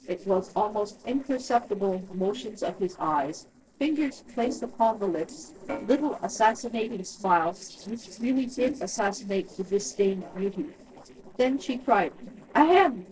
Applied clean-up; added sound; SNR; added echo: neural separator model SepFormer DNS4.